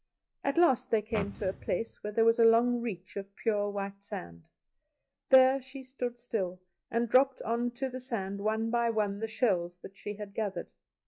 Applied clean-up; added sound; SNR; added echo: classical method log-MMSE.